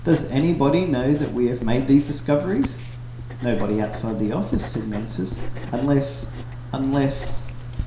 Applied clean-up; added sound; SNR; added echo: none; Writing; 7 dB; reverberation time 0.7 s.